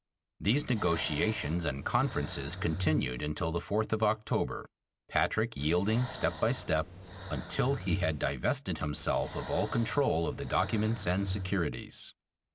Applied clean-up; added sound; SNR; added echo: none; Breathing; 10 dB; none.